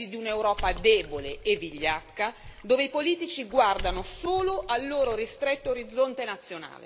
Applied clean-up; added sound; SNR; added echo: none; Water / Splash, splatter; 14 dB; none.